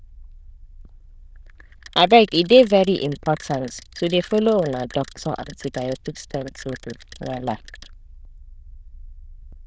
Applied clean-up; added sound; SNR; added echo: neural diffusion model UNIVERSE++.